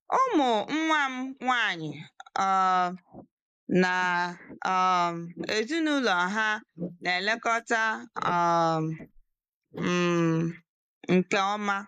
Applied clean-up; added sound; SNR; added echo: neural mask model Resemble Enhance denoiser.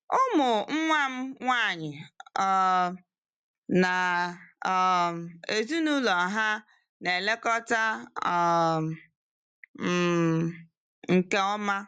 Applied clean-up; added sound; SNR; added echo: none; none; none; none.